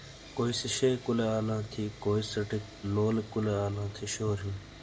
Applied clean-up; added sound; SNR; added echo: none; Sawing; 17 dB; reverberation time 0.6 s.